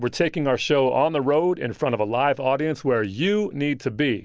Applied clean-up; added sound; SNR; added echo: none; none; none; none.